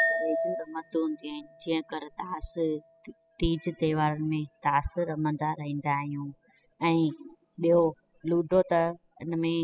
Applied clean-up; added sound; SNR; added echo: classical method spectral subtraction.